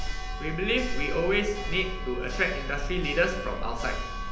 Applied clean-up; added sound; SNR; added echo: none; Church bell; 2 dB; reverberation time 0.9 s.